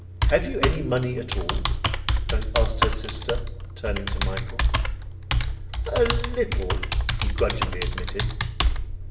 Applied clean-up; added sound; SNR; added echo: none; Computer keyboard; -5 dB; reverberation time 0.9 s.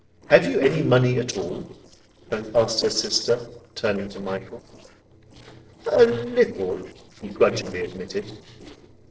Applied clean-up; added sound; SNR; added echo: neural separator model SepFormer DNS4.